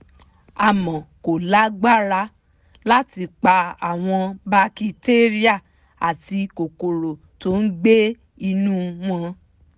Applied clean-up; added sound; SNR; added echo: none; none; none; none.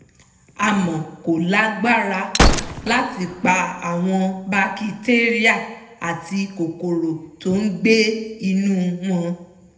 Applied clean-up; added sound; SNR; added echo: none; Gunshot, gunfire; 2 dB; reverberation time 0.8 s.